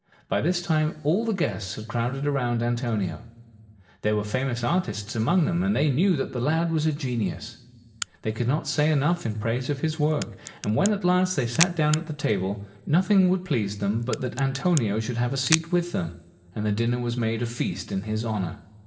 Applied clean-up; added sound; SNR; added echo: none; Crack; 11 dB; reverberation time 2.0 s.